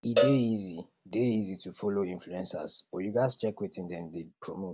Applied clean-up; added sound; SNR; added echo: none; Cowbell; 2 dB; none.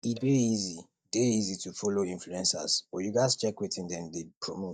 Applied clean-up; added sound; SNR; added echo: neural mask model DeepFilterNet 3.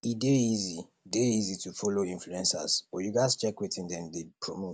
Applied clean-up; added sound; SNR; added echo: none; none; none; none.